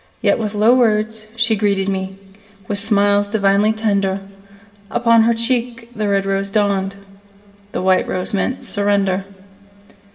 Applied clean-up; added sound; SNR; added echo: none; none; none; reverberation time 2.2 s.